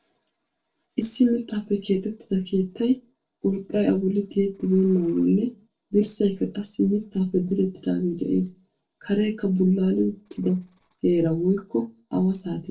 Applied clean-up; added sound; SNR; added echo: neural separator model SepFormer DNS4.